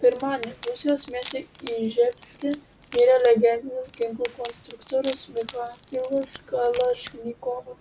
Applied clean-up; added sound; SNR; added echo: none; Wood; 20 dB; none.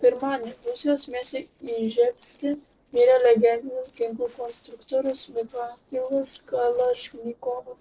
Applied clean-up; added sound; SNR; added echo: neural separator model SepFormer DNS4.